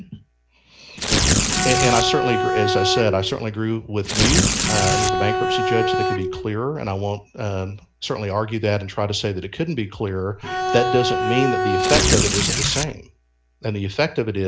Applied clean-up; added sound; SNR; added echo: none; Tearing + Bowed string instrument; -4 dB; none.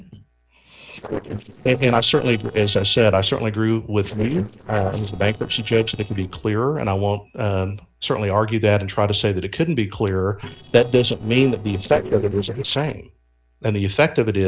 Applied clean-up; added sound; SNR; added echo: neural separator model SepFormer DNS4.